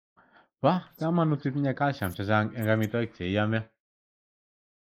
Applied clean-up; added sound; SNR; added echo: neural mask model Resemble Enhance denoiser.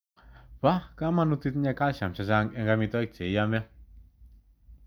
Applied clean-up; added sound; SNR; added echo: none; none; none; none.